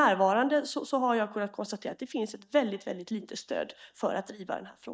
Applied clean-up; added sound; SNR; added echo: neural mask model DeepFilterNet 3.